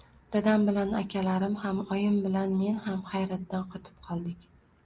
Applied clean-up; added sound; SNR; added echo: none; none; none; none.